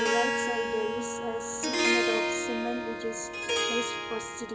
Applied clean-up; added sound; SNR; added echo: none; Harp; -4 dB; reverberation time 0.3 s.